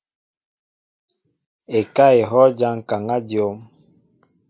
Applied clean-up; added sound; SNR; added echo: none; none; none; none.